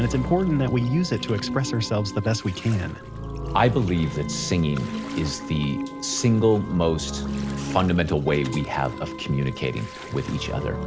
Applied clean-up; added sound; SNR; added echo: none; Wind instrument, woodwind instrument + Gurgling; 16 dB; none.